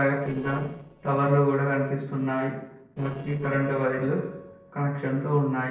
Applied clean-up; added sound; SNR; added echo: neural separator model SepFormer DNS4.